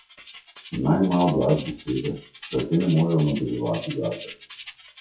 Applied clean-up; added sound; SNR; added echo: classical method WPE with log-MMSE.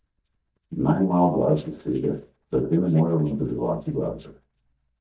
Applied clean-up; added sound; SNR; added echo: neural mask model DeepFilterNet 3.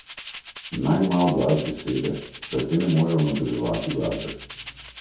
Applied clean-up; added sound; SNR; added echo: none; Rattle (instrument); 15 dB; reverberation time 0.6 s.